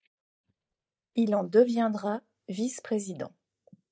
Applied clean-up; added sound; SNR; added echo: neural mask model DeepFilterNet 3.